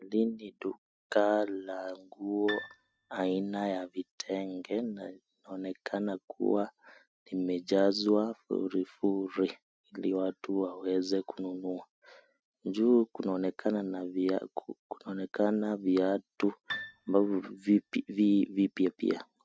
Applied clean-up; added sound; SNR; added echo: neural mask model RNNoise.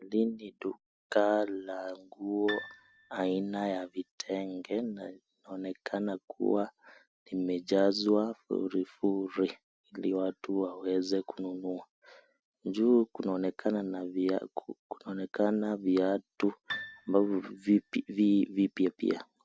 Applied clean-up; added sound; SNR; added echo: none; Piano; 14 dB; none.